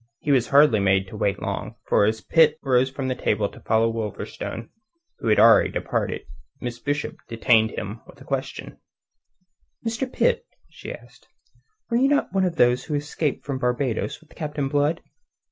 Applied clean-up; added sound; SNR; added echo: none; none; none; none.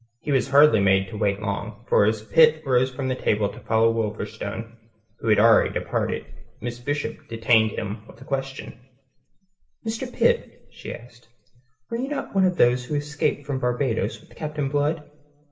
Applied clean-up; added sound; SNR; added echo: none; none; none; reverberation time 0.7 s.